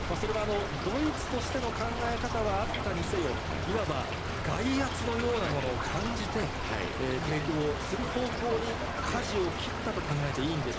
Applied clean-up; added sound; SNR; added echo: none; Stream / Trickle, dribble; 1 dB; none.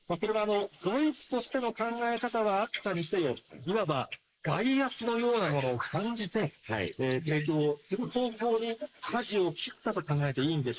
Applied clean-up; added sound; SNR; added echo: neural mask model Resemble Enhance denoiser.